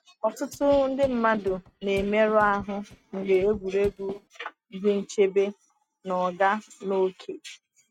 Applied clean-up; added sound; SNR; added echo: neural mask model RNNoise.